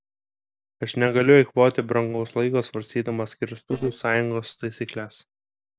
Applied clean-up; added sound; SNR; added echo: neural separator model SepFormer DNS4.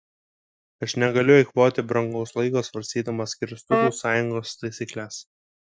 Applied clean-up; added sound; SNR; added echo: classical method Wiener filter.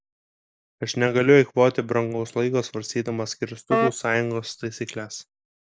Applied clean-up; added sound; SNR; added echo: neural mask model Resemble Enhance denoiser.